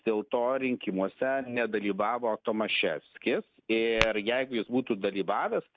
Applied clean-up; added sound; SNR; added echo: none; Tap / Glass; 7 dB; none.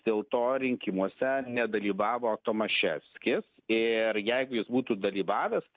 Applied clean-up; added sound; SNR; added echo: none; none; none; none.